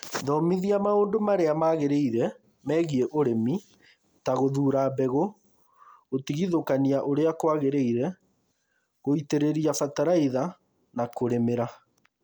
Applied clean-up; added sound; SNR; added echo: none; none; none; none.